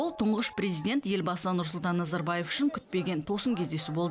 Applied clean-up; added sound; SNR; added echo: none; none; none; none.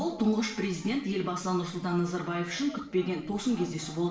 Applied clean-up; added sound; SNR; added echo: none; none; none; reverberation time 0.5 s.